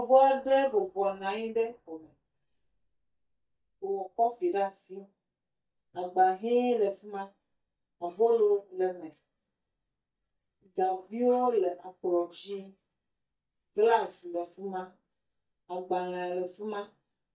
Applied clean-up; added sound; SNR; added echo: neural mask model DeepFilterNet 3.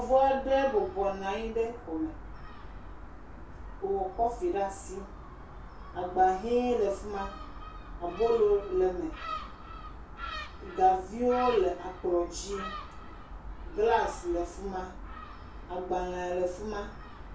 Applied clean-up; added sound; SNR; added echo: none; Gull, seagull; 12 dB; reverberation time 0.2 s.